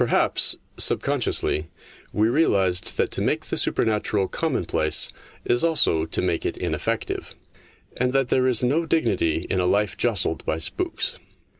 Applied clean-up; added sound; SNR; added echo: none; none; none; none.